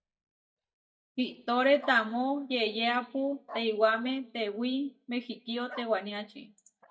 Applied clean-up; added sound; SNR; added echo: neural mask model DeepFilterNet 3.